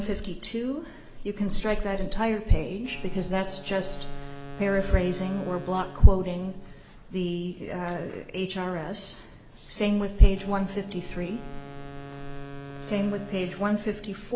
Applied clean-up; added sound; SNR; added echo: none; Wind instrument, woodwind instrument; 19 dB; none.